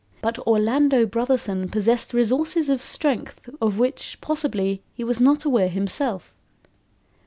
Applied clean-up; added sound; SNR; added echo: none; none; none; none.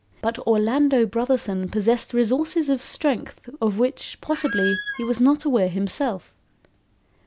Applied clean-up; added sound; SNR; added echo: none; Squeak; 6 dB; none.